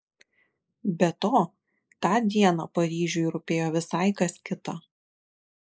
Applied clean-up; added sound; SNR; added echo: neural mask model Resemble Enhance denoiser.